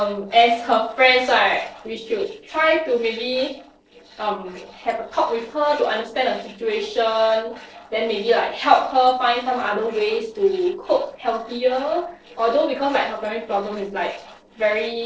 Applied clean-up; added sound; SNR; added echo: neural separator model SepFormer DNS4.